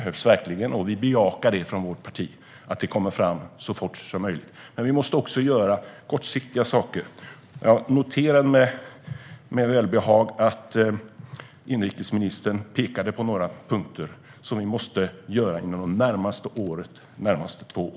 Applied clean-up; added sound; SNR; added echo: none; none; none; none.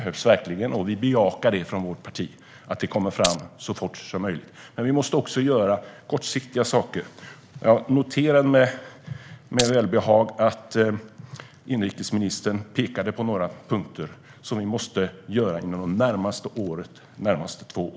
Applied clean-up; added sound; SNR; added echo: none; Glass; 5 dB; none.